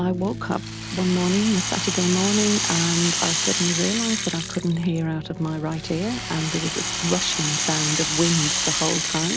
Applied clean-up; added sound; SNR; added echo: none; Rattle (instrument); 2 dB; none.